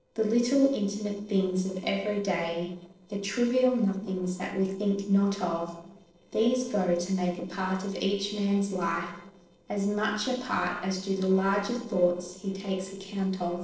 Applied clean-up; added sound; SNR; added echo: neural separator model SepFormer DNS4.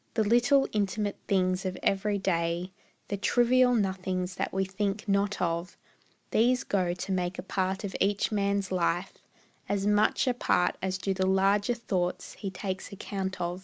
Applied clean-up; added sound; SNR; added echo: none; none; none; none.